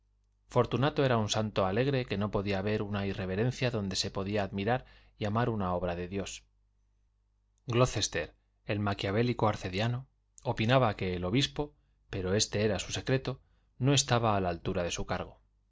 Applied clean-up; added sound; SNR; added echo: none; none; none; none.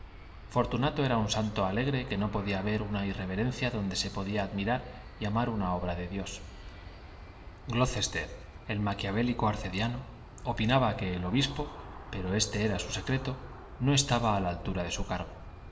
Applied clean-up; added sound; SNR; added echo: none; Aircraft; 14 dB; reverberation time 1.0 s.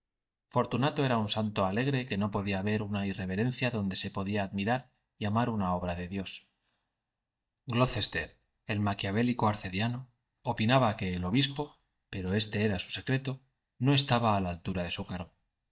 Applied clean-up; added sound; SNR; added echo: neural mask model DeepFilterNet 3.